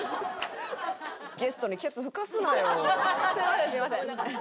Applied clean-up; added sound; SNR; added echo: none; none; none; none.